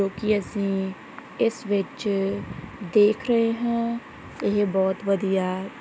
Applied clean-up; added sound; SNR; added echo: none; none; none; none.